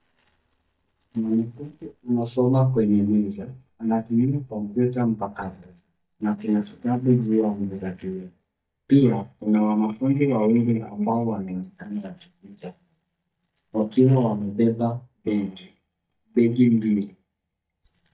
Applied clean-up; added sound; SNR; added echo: neural mask model DeepFilterNet 3.